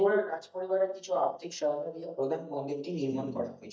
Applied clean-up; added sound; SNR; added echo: neural mask model DeepFilterNet 3.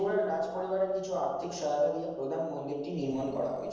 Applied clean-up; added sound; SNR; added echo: neural separator model SepFormer DNS4.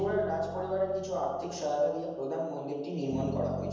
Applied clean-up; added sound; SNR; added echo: none; Bass guitar; 10 dB; reverberation time 1.1 s.